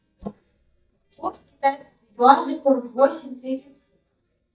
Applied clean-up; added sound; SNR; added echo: neural mask model DeepFilterNet 3.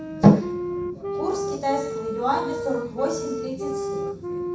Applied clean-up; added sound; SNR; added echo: none; Wind instrument, woodwind instrument; 5 dB; reverberation time 0.7 s.